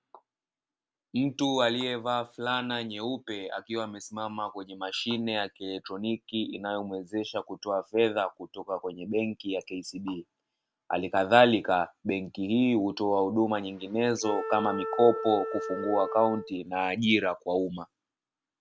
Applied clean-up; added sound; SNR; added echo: none; Wind instrument, woodwind instrument; 7 dB; none.